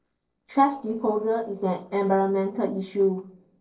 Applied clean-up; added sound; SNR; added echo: neural separator model SepFormer DNS4.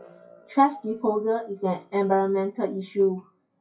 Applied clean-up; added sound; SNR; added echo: classical method WPE with log-MMSE.